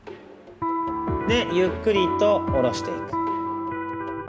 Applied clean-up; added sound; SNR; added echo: none; Electric guitar; 2 dB; none.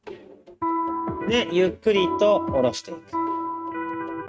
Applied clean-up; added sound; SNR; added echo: neural mask model RNNoise.